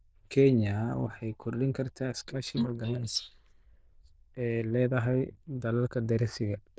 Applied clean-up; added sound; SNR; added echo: neural diffusion model UNIVERSE++.